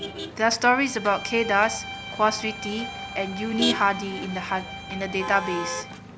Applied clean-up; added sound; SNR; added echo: none; Bowed string instrument + Motor vehicle (road); 8 dB; none.